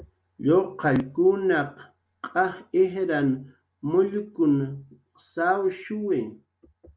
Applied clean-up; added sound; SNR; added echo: none; none; none; none.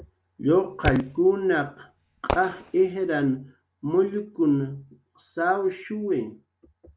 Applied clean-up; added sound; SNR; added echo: none; Fireworks; 8 dB; none.